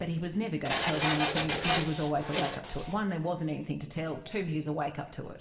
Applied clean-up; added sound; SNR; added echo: none; Printer; 0 dB; reverberation time 0.8 s.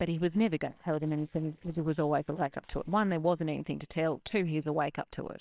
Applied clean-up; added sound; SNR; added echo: neural separator model SepFormer WHAMR!.